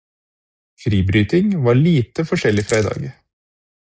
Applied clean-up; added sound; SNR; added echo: neural mask model Resemble Enhance denoiser.